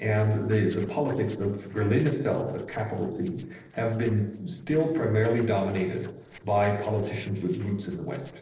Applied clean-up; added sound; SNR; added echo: neural separator model SepFormer DNS4.